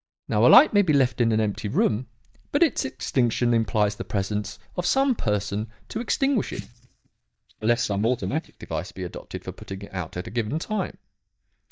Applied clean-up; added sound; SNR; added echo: neural mask model DeepFilterNet 3.